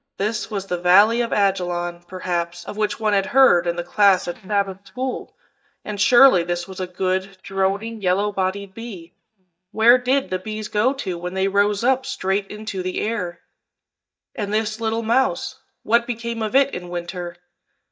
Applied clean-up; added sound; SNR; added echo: neural mask model DeepFilterNet 3.